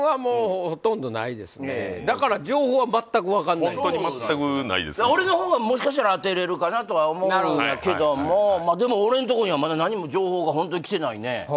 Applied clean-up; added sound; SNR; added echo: none; none; none; none.